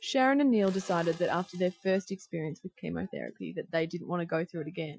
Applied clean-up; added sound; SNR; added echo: classical method Wiener filter.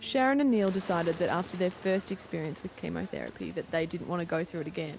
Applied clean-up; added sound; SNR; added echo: none; Bird; 18 dB; none.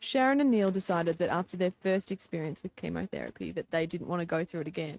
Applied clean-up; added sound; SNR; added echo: neural mask model RNNoise.